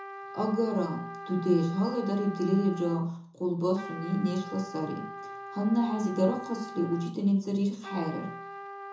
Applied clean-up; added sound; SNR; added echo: none; Trumpet; 13 dB; reverberation time 0.6 s.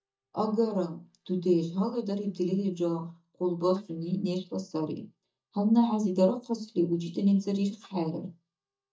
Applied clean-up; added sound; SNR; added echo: neural mask model DeepFilterNet 3.